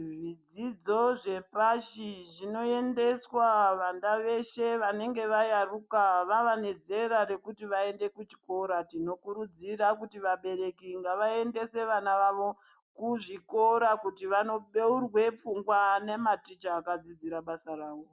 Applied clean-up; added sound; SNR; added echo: none; none; none; none.